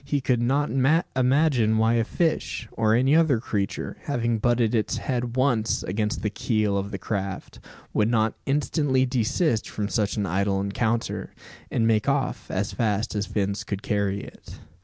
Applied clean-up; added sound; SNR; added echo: none; none; none; none.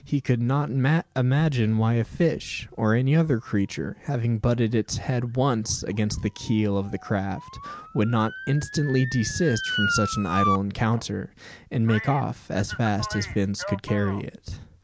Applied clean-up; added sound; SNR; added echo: none; Motor vehicle (road) / Siren; 12 dB; none.